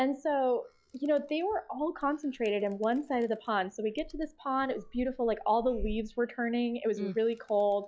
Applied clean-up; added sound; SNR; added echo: classical method log-MMSE.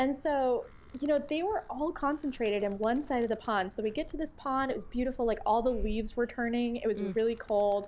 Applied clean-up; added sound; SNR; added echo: none; Animal; 14 dB; none.